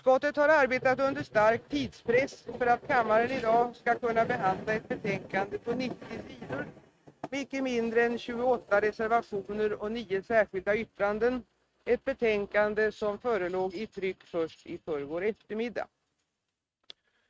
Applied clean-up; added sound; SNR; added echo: neural mask model RNNoise.